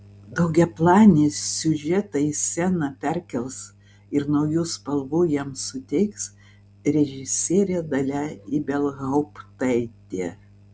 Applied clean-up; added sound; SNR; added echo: none; none; none; none.